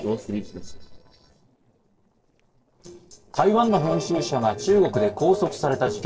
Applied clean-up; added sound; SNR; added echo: neural separator model SepFormer DNS4.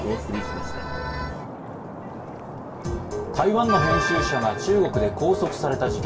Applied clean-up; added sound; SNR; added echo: none; Stream; 11 dB; reverberation time 0.2 s.